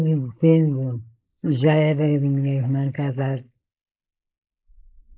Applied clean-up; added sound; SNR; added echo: neural mask model Resemble Enhance denoiser.